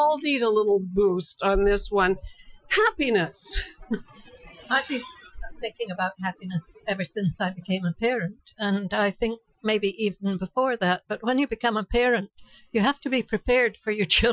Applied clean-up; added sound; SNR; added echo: classical method Wiener filter.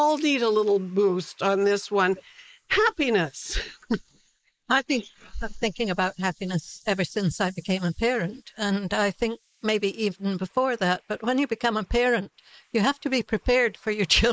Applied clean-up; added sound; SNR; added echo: neural mask model Resemble Enhance denoiser.